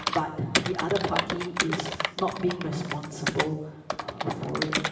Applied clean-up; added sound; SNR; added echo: none; Computer keyboard; 1 dB; reverberation time 1.2 s.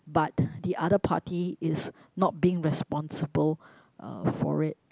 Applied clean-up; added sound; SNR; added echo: none; none; none; none.